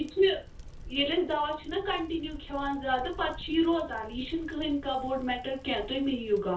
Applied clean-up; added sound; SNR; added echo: none; Bicycle; 16 dB; reverberation time 0.2 s.